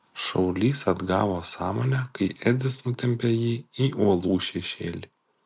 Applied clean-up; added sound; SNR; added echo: none; none; none; none.